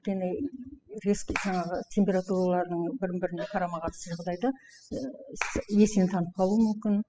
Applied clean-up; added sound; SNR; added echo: classical method spectral subtraction.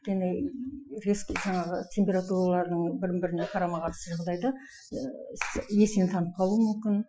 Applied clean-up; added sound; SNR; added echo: classical method Wiener filter.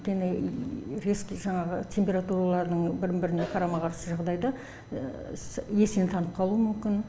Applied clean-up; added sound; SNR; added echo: none; none; none; none.